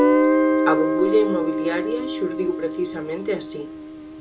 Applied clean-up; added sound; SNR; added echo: none; Guitar; -4 dB; reverberation time 0.3 s.